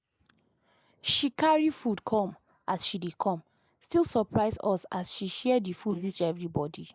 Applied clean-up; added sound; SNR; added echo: neural mask model Resemble Enhance denoiser.